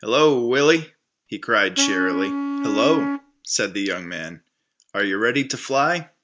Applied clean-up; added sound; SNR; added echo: none; Wind instrument, woodwind instrument; 4 dB; none.